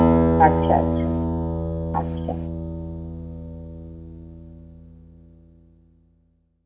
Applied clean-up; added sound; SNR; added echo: none; Acoustic guitar; -5 dB; reverberation time 1.6 s.